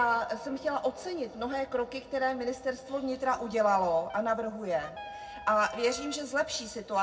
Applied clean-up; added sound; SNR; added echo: none; Wind instrument, woodwind instrument; 15 dB; reverberation time 0.3 s.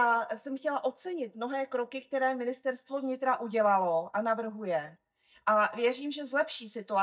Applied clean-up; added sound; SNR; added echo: neural mask model DeepFilterNet 3.